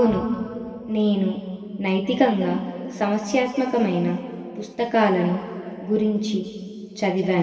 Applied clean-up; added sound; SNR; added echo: none; none; none; reverberation time 2.5 s.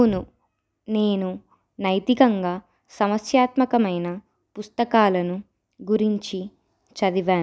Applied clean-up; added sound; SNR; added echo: none; none; none; none.